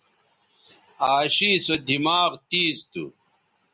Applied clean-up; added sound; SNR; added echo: none; none; none; none.